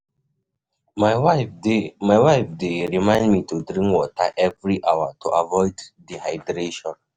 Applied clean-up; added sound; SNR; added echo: none; none; none; none.